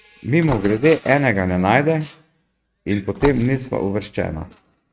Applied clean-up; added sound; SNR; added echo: neural mask model RNNoise.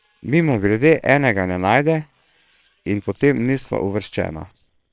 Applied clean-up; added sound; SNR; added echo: neural separator model SepFormer WHAM!.